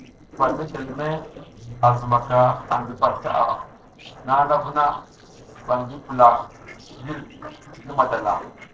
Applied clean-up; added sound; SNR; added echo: neural separator model SepFormer DNS4.